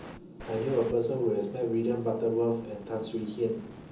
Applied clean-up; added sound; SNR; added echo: none; Fire; 18 dB; reverberation time 0.7 s.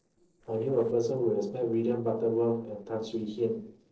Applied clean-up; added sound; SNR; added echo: neural separator model SepFormer DNS4.